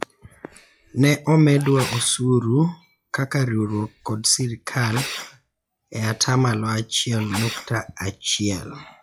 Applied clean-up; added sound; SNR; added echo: classical method log-MMSE.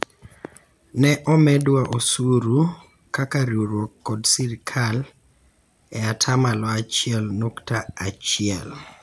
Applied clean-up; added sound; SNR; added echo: none; none; none; none.